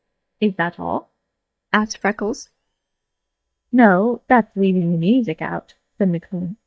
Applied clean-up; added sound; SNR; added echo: neural mask model DeepFilterNet 3.